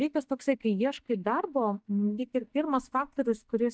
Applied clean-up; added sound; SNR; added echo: neural mask model DeepFilterNet 3.